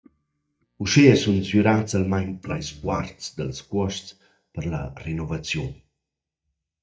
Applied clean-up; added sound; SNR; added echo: neural mask model DeepFilterNet 3.